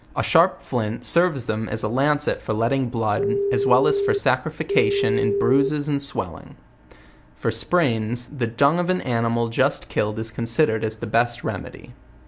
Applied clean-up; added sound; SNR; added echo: none; Telephone; -1 dB; none.